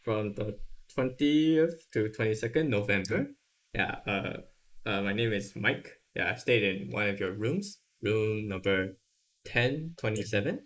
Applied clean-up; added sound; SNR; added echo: neural mask model Resemble Enhance denoiser.